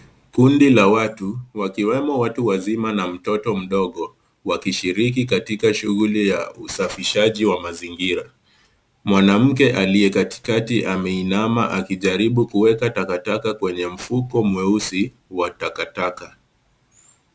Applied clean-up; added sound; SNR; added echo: none; none; none; none.